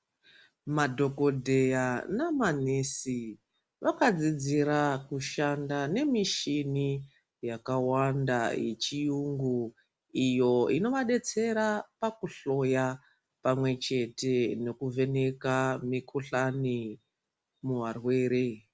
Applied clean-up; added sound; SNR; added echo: none; none; none; none.